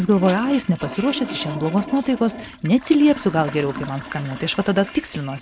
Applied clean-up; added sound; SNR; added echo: none; Toilet flush; 13 dB; none.